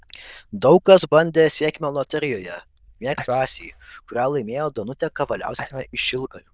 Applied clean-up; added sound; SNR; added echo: neural diffusion model UNIVERSE++.